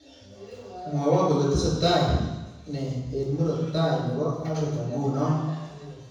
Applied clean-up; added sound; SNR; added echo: none; none; none; reverberation time 1.1 s.